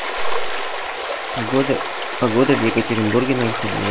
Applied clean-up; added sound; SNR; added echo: none; Stream; 5 dB; none.